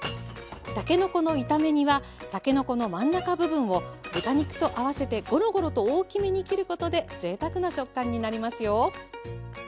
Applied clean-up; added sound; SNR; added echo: none; Shatter / Crushing; 19 dB; none.